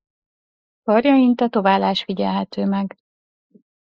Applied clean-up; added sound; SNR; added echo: neural mask model Resemble Enhance denoiser.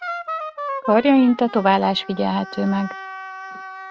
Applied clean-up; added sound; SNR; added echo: none; Wind instrument, woodwind instrument; 11 dB; none.